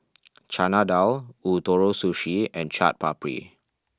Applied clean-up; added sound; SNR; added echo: none; none; none; none.